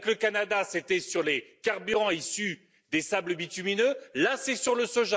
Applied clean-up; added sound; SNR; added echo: none; none; none; none.